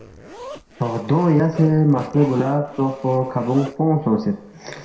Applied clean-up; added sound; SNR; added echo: none; Zipper (clothing); 18 dB; reverberation time 0.6 s.